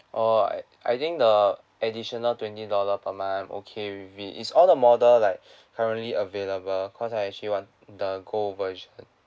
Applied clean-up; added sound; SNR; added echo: none; none; none; none.